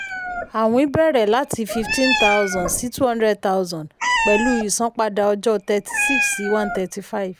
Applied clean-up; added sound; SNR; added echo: none; Meow; 5 dB; none.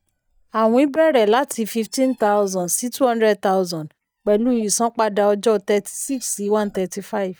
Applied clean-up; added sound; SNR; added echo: neural mask model DeepFilterNet 3.